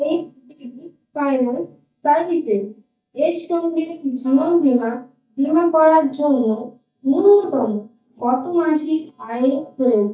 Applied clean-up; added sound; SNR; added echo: neural mask model DeepFilterNet 3.